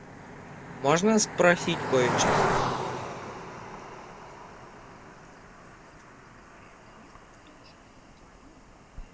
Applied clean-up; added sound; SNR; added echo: none; Cricket; 3 dB; none.